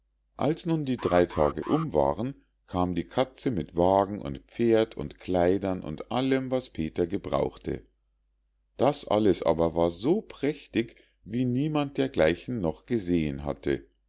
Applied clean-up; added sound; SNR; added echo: none; Alarm; 14 dB; none.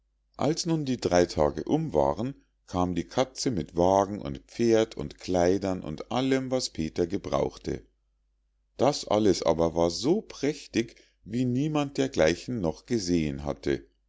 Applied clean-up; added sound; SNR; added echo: none; none; none; none.